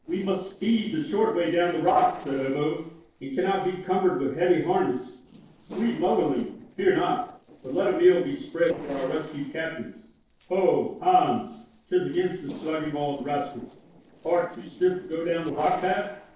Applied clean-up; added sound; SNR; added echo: neural separator model SepFormer DNS4.